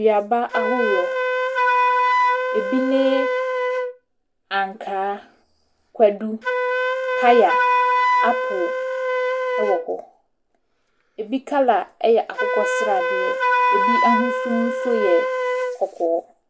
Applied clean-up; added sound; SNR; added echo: none; Wind instrument, woodwind instrument; -1 dB; none.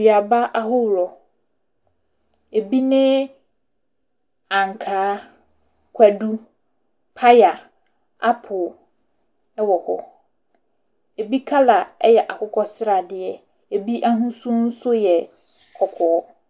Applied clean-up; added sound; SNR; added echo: none; none; none; none.